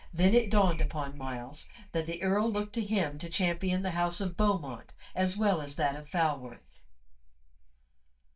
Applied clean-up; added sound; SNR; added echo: neural mask model DeepFilterNet 3.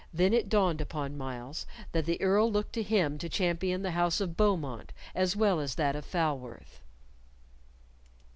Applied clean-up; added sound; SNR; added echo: none; none; none; none.